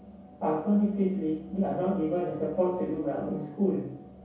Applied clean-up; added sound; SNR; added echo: none; none; none; reverberation time 0.7 s.